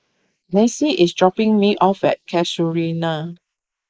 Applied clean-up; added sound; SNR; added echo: neural mask model Resemble Enhance denoiser.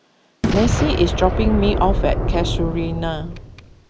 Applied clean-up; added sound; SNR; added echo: none; Boom; 0 dB; none.